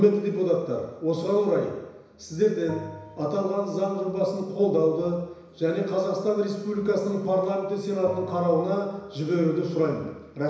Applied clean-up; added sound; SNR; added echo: none; Bell; 20 dB; reverberation time 1.0 s.